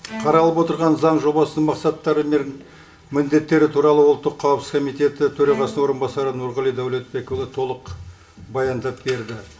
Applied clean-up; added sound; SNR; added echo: none; Bowed string instrument; 19 dB; reverberation time 0.2 s.